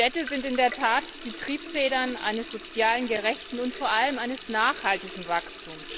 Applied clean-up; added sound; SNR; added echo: none; Water tap, faucet; 11 dB; none.